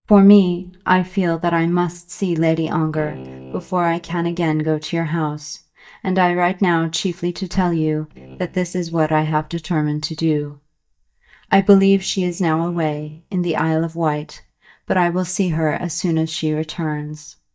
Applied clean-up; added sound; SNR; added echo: neural mask model DeepFilterNet 3.